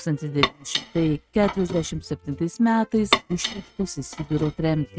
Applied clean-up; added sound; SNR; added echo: neural mask model RNNoise.